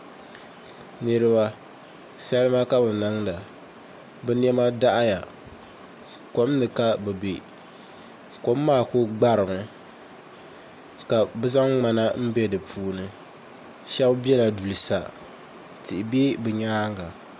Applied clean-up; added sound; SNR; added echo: none; none; none; none.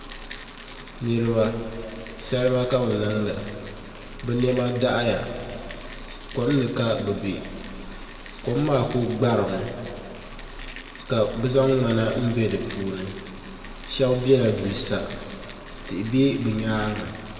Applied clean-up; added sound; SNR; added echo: none; Rattle; 12 dB; reverberation time 2.0 s.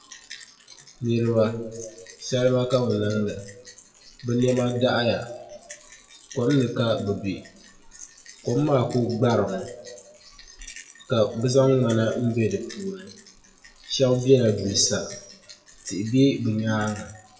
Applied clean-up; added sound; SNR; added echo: classical method WPE with log-MMSE.